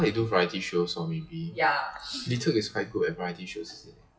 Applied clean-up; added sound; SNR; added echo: classical method WPE with log-MMSE.